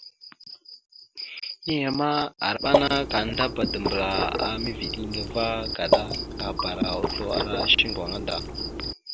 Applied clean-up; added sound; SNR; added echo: none; Water / Liquid; 1 dB; none.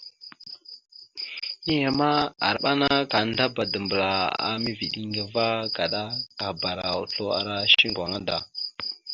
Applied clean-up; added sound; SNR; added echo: none; none; none; none.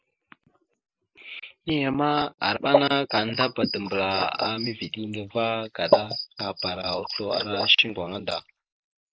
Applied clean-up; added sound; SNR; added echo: neural mask model Resemble Enhance denoiser.